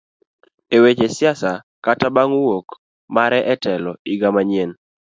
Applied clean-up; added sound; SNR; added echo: none; none; none; none.